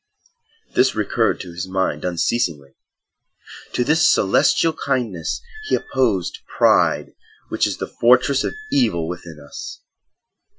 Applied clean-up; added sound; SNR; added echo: classical method Wiener filter.